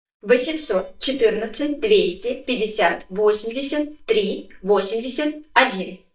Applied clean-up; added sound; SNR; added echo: neural mask model DeepFilterNet 3.